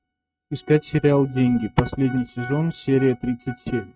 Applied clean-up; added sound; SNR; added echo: neural mask model RNNoise.